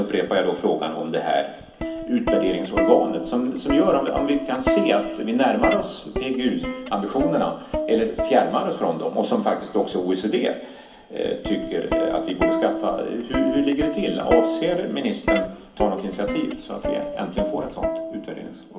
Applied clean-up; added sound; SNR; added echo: none; Plucked string instrument; 4 dB; reverberation time 0.3 s.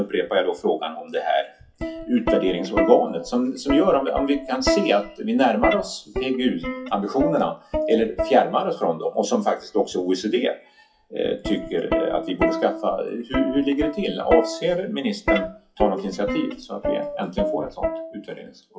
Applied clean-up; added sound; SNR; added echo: classical method WPE with log-MMSE.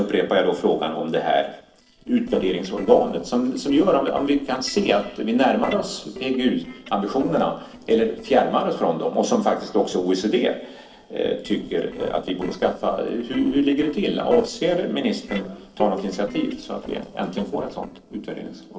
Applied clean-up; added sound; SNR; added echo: neural separator model SepFormer DNS4.